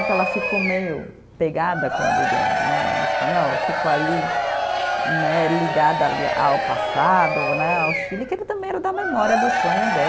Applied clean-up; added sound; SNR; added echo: none; Crowd / Cheering; -1 dB; none.